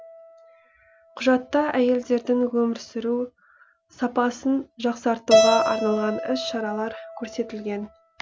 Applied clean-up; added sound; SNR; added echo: none; Keyboard (musical); 3 dB; none.